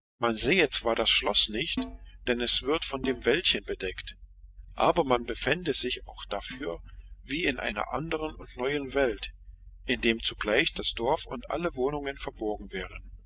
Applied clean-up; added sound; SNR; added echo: neural mask model DeepFilterNet 3.